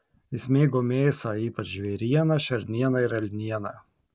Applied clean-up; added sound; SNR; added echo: none; none; none; none.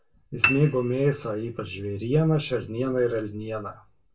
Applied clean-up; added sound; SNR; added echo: none; Piano; 4 dB; reverberation time 0.2 s.